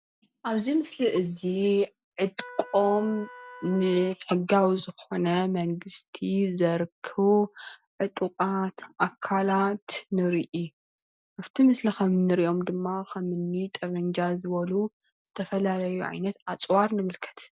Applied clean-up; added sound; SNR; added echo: none; Trumpet; 18 dB; none.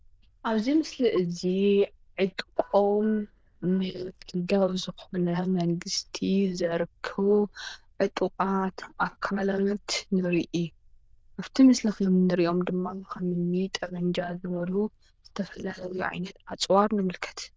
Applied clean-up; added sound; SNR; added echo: neural diffusion model UNIVERSE++.